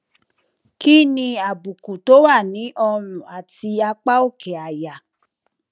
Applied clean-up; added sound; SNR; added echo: none; none; none; none.